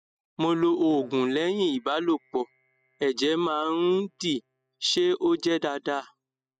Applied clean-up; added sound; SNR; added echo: classical method spectral subtraction.